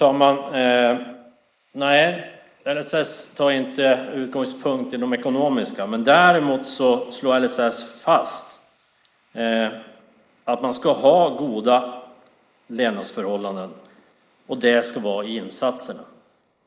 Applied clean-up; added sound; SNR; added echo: neural mask model Resemble Enhance denoiser.